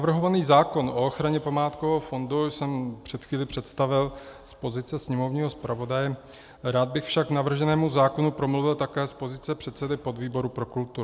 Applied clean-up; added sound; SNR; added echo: none; none; none; none.